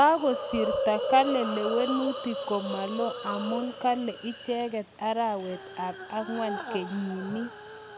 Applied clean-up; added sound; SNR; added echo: none; Hiss; 6 dB; none.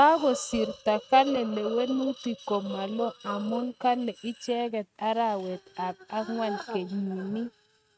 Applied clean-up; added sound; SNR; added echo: neural mask model RNNoise.